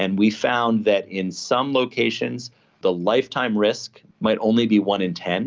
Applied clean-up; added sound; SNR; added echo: none; none; none; none.